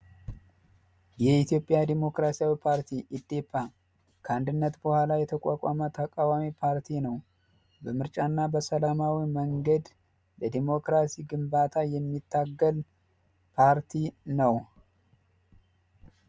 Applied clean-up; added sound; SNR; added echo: none; none; none; none.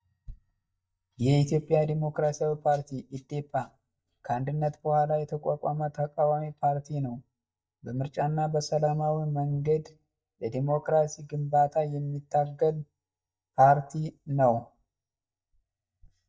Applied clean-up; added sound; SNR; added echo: neural mask model DeepFilterNet 3.